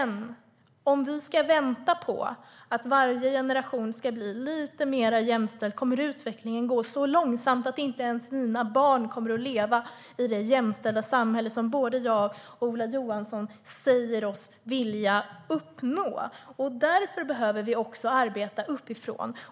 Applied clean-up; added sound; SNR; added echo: none; none; none; none.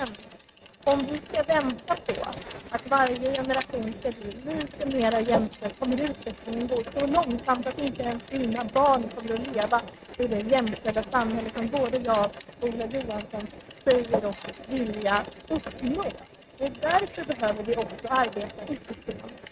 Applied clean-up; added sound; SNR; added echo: neural mask model RNNoise.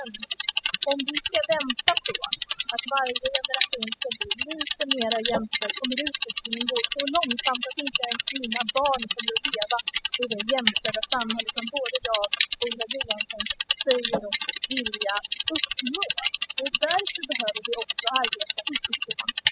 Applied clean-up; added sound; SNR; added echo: classical method spectral subtraction.